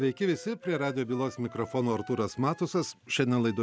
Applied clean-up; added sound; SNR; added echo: none; Wind instrument, woodwind instrument; 19 dB; none.